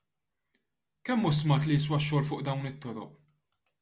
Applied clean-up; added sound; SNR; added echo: none; none; none; none.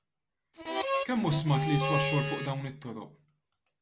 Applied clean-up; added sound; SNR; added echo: none; Harmonica; 1 dB; none.